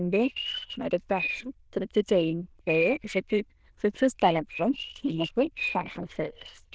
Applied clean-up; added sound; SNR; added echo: neural diffusion model UNIVERSE++.